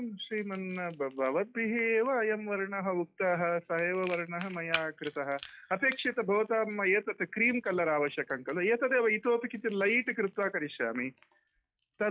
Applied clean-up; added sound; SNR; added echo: classical method log-MMSE.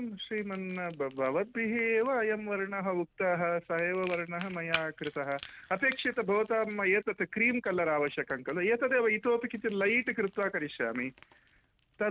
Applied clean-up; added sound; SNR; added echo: none; Crackle; 14 dB; none.